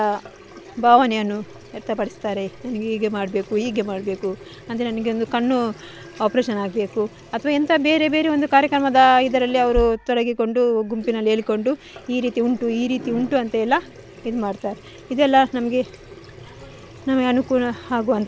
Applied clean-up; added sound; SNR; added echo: none; Sink (filling or washing) / Water tap, faucet; 19 dB; none.